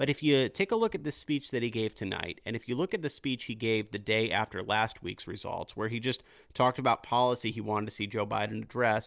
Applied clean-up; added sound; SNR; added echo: none; none; none; none.